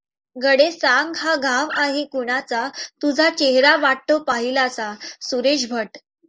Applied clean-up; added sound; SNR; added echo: neural mask model Resemble Enhance denoiser.